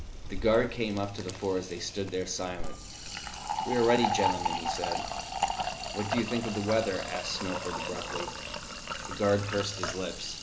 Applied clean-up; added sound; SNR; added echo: none; Fill (with liquid); 3 dB; none.